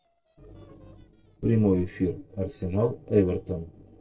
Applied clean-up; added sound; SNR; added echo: neural separator model SepFormer DNS4.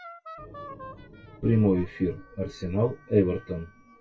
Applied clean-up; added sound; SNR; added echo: classical method WPE with log-MMSE.